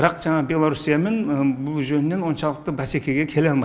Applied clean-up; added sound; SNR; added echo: none; none; none; none.